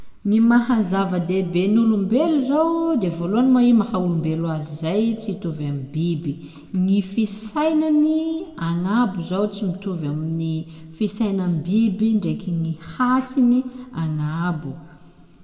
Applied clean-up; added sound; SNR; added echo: none; none; none; reverberation time 1.1 s.